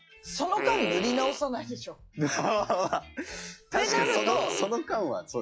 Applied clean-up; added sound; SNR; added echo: classical method log-MMSE.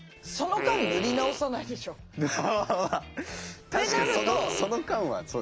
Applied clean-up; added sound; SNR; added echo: none; Fart; 5 dB; none.